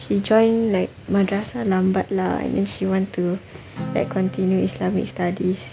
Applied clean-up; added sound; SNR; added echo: none; Acoustic guitar; 17 dB; none.